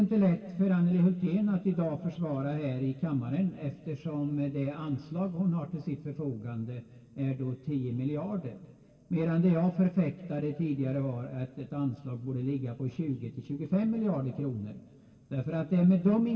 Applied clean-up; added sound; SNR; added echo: none; none; none; reverberation time 2.0 s.